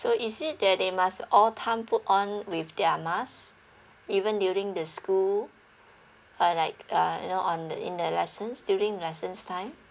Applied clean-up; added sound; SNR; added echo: none; none; none; none.